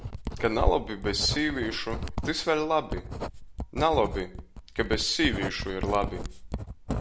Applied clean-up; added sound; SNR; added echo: none; Writing; 4 dB; none.